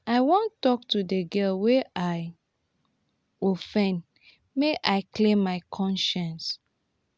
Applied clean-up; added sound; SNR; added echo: none; none; none; none.